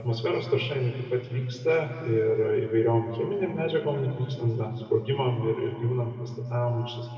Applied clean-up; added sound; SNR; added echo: none; none; none; reverberation time 2.4 s.